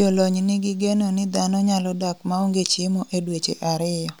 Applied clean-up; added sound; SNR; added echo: none; none; none; none.